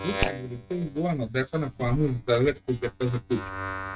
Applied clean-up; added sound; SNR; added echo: neural mask model RNNoise.